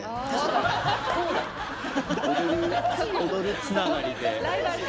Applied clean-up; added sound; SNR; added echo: none; none; none; none.